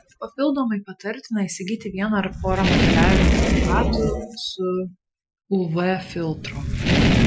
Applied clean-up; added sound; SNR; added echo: classical method Wiener filter.